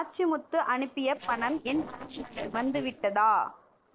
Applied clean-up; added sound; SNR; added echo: neural separator model SepFormer DNS4.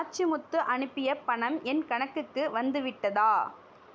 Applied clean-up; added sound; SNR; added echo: none; none; none; none.